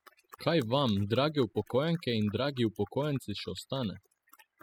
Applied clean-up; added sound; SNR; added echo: classical method spectral subtraction.